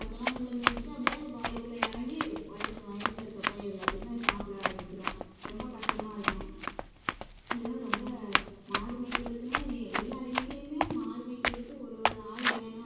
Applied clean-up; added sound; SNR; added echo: none; Run; -4 dB; reverberation time 1.2 s.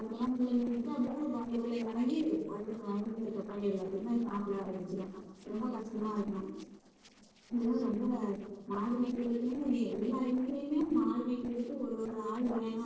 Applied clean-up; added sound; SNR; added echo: neural separator model SepFormer DNS4.